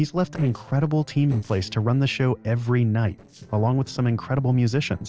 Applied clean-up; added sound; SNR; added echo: neural separator model SepFormer DNS4.